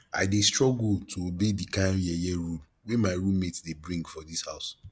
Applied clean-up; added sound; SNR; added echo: none; none; none; none.